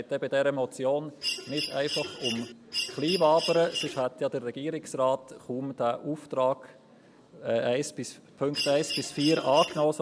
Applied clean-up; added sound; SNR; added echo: none; Mechanisms; 6 dB; none.